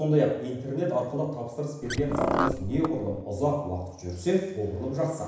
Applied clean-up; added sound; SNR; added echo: none; Car; 2 dB; reverberation time 0.9 s.